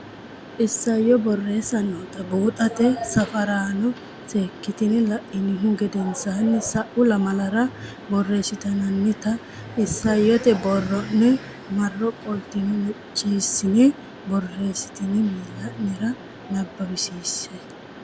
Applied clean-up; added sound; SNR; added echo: none; Mechanisms; 17 dB; none.